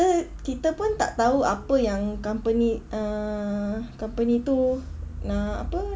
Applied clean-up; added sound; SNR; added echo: none; none; none; none.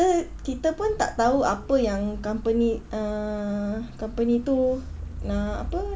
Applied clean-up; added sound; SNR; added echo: none; Livestock, farm animals, working animals; 20 dB; none.